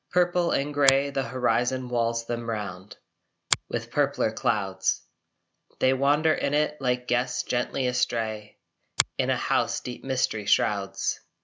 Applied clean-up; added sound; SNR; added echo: none; Finger snapping; 8 dB; none.